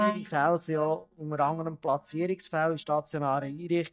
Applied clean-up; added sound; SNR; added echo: neural mask model DeepFilterNet 3.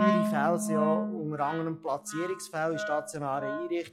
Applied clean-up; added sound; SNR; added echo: classical method log-MMSE.